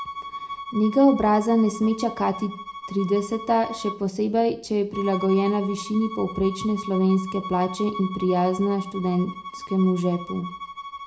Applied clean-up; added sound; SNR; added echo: none; Bowed string instrument; 13 dB; reverberation time 0.3 s.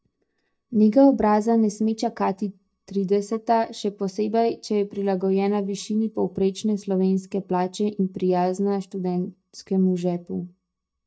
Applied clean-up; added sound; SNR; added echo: neural mask model DeepFilterNet 3.